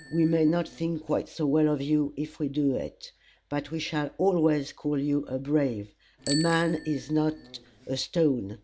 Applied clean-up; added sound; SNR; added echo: none; Bicycle bell; 19 dB; none.